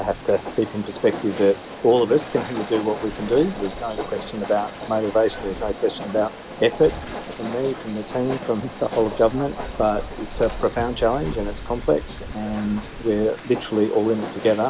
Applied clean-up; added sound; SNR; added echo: none; Train + Wind; 10 dB; none.